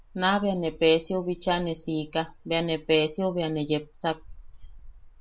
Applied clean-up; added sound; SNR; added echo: none; Cricket; 20 dB; none.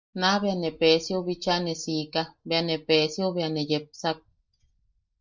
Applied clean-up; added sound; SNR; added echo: neural mask model DeepFilterNet 3.